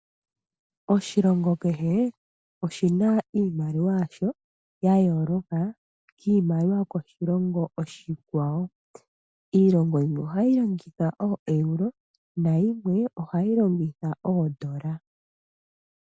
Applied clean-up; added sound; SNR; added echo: none; none; none; none.